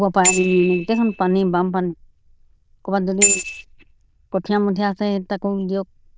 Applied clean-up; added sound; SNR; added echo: neural diffusion model UNIVERSE++.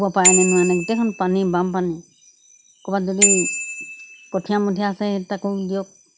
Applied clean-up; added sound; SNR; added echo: none; Bicycle bell; 2 dB; none.